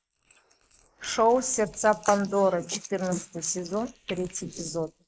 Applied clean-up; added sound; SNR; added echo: neural mask model Resemble Enhance denoiser.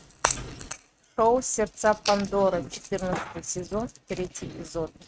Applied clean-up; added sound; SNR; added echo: neural mask model RNNoise.